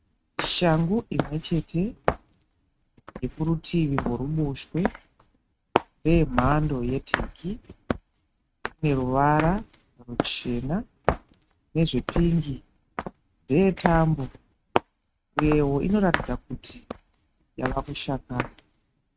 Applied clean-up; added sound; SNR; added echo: neural mask model RNNoise.